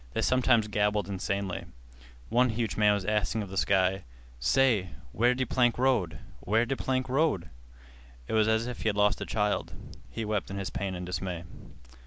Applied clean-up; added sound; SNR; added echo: none; none; none; none.